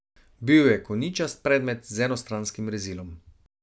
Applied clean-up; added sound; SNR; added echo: none; none; none; none.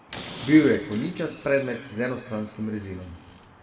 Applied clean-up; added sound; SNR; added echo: none; Slam; 17 dB; reverberation time 1.7 s.